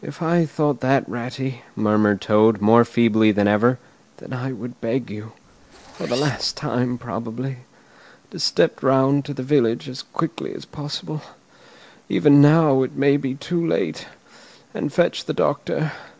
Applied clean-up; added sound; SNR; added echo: neural mask model Resemble Enhance denoiser.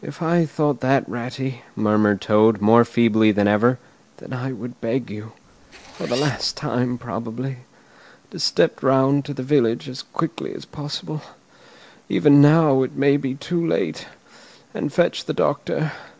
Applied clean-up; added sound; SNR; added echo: none; Zipper (clothing); 17 dB; none.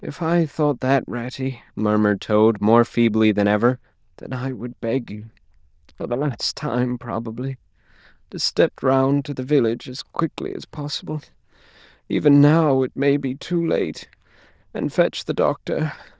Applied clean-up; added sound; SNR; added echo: neural diffusion model UNIVERSE++.